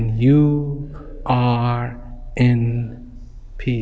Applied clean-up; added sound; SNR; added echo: none; none; none; none.